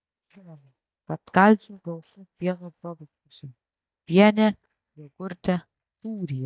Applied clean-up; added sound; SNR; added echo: neural mask model DeepFilterNet 3.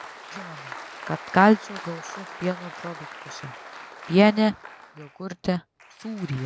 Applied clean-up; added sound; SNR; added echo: none; Applause; 15 dB; none.